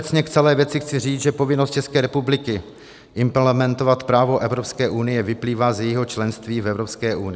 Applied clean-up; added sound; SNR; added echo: none; none; none; none.